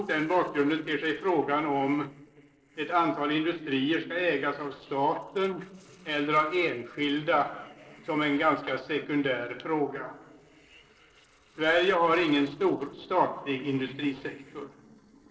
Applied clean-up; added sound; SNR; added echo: neural separator model SepFormer DNS4.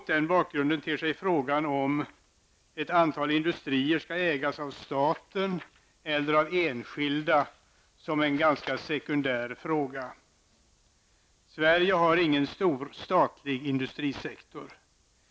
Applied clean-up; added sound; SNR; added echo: none; none; none; none.